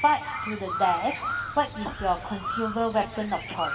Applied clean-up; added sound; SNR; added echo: none; Crow; 7 dB; reverberation time 2.0 s.